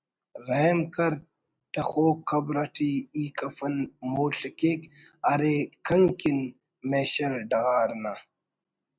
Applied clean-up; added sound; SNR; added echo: none; none; none; none.